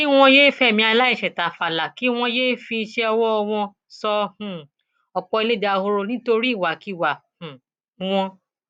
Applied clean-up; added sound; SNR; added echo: none; none; none; none.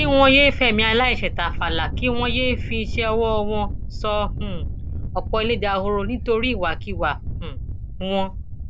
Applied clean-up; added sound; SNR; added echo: none; Thunder; 4 dB; none.